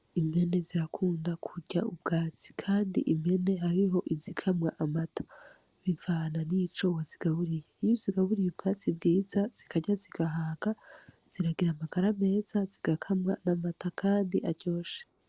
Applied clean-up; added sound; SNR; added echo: none; none; none; none.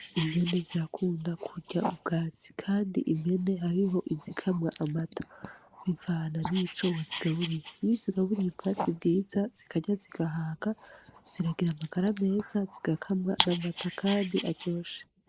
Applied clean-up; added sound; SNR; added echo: neural mask model Resemble Enhance denoiser.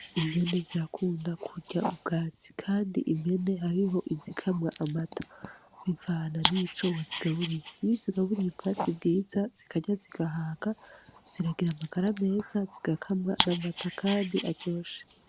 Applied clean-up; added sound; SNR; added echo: none; Dog; 10 dB; none.